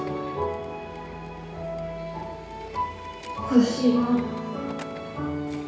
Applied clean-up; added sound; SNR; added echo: none; Printer; 17 dB; reverberation time 0.6 s.